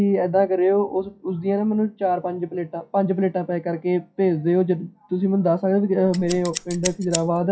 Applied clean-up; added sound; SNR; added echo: classical method WPE with log-MMSE.